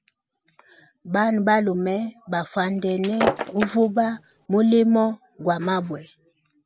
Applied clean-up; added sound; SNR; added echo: none; Shatter; 5 dB; none.